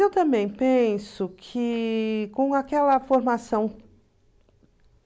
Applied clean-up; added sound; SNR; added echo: none; none; none; none.